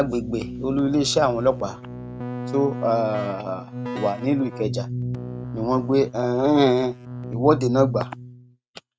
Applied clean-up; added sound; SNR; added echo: neural mask model RNNoise.